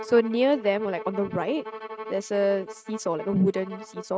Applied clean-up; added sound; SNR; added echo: neural mask model RNNoise.